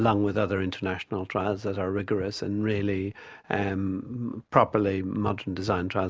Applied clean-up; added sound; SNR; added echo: none; none; none; none.